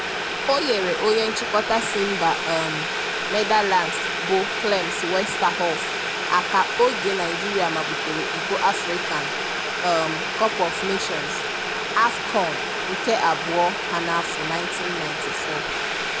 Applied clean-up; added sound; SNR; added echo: none; Boiling; 1 dB; none.